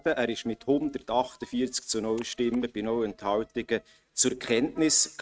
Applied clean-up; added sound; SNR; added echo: neural mask model RNNoise.